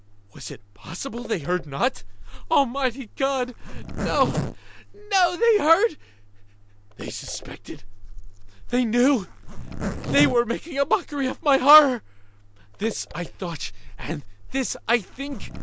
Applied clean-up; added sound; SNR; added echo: none; Zipper (clothing); 9 dB; none.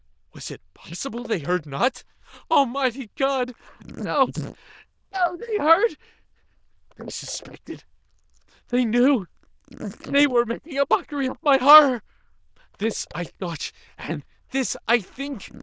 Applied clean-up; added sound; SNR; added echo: neural diffusion model UNIVERSE++.